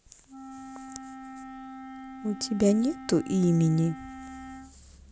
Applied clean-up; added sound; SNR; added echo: none; Wind instrument, woodwind instrument; 14 dB; none.